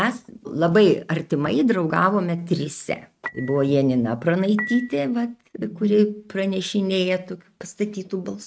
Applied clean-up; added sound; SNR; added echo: neural mask model RNNoise.